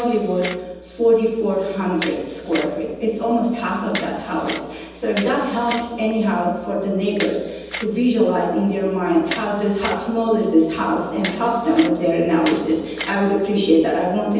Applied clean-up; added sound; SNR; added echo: none; Camera; 16 dB; reverberation time 1.1 s.